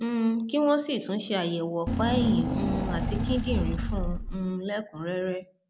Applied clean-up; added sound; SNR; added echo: none; Engine / Car; 0 dB; none.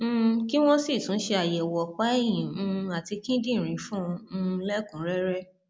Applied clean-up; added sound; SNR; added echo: none; none; none; none.